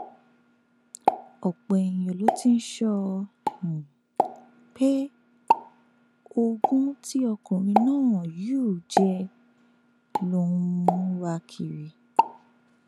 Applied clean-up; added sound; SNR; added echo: none; Explosion; 4 dB; none.